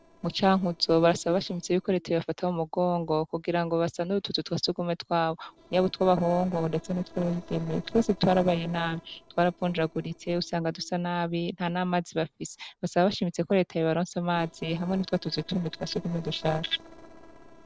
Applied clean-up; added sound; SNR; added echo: neural separator model SepFormer DNS4.